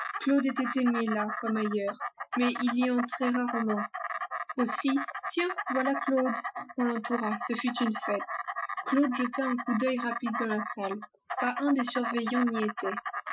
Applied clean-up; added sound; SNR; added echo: classical method Wiener filter.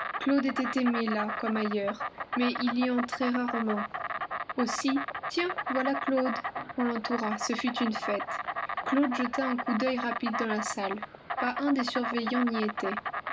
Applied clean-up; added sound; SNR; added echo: none; Insect; 4 dB; none.